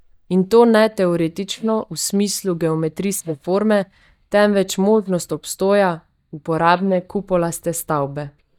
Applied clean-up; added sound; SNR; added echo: neural mask model DeepFilterNet 3.